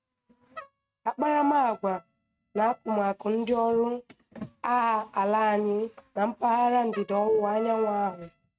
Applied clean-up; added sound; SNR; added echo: neural mask model RNNoise.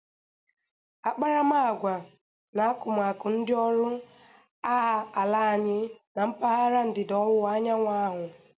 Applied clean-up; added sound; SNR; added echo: none; none; none; none.